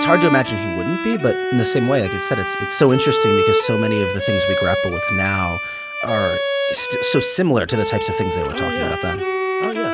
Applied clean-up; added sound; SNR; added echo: none; Bowed string instrument; 1 dB; none.